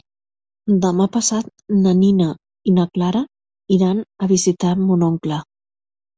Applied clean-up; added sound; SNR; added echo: none; none; none; none.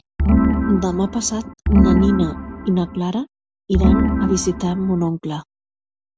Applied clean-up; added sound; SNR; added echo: none; Organ; -3 dB; none.